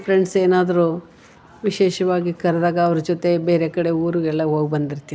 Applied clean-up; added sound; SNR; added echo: none; none; none; none.